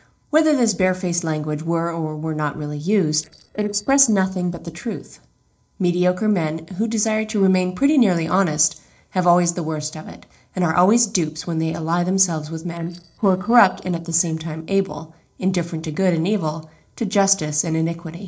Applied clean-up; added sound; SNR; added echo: neural separator model SepFormer DNS4.